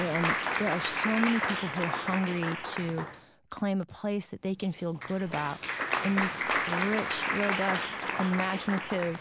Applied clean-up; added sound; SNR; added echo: none; Applause; 1 dB; none.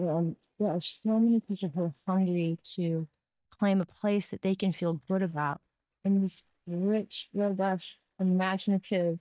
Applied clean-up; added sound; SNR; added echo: neural mask model DeepFilterNet 3.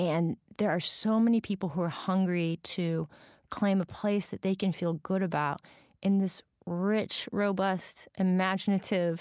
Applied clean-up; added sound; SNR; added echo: none; none; none; none.